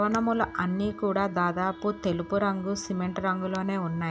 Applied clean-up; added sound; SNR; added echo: none; Wind instrument, woodwind instrument; 17 dB; none.